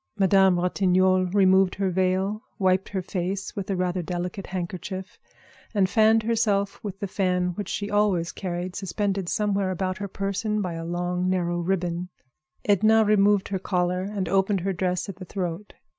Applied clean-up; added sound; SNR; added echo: none; none; none; none.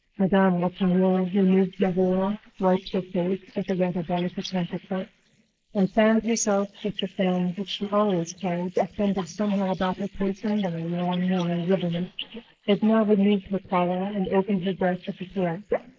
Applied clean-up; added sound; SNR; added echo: neural mask model Resemble Enhance denoiser.